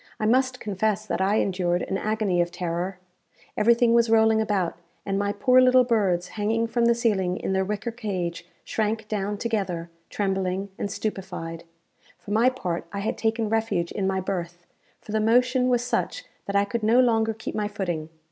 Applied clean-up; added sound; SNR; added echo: none; none; none; none.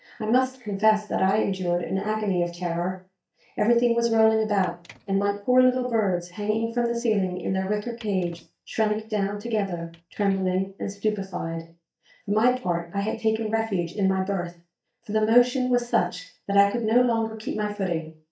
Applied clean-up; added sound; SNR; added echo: neural mask model DeepFilterNet 3.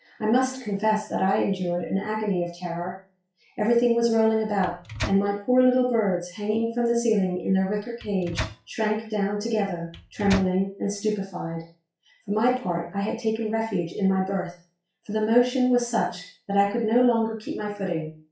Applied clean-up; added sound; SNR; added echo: classical method WPE with log-MMSE.